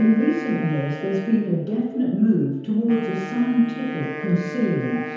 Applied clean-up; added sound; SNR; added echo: none; Wind instrument, woodwind instrument; 12 dB; reverberation time 0.9 s.